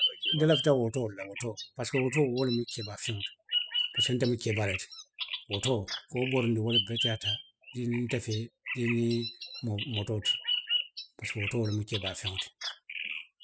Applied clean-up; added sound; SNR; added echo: classical method spectral subtraction.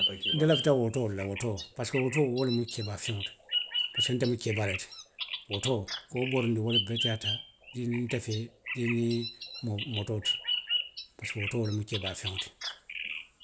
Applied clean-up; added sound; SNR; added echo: none; Bird vocalization, bird call, bird song; 4 dB; none.